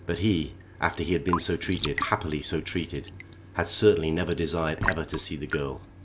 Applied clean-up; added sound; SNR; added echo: none; Raindrop / Drip / Trickle, dribble; 5 dB; none.